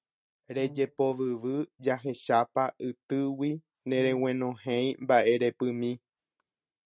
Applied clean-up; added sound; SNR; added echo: neural mask model RNNoise.